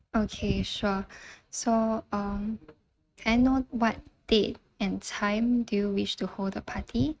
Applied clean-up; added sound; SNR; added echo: neural mask model RNNoise.